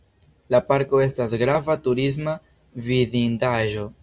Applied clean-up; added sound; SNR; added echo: none; none; none; none.